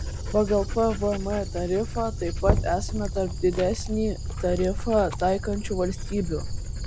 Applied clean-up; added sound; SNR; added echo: none; Dog + Knock / Wood; 3 dB; none.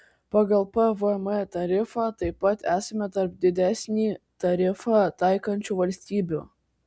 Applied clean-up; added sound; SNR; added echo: none; none; none; none.